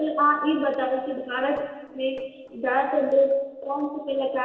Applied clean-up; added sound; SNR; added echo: neural separator model SepFormer DNS4.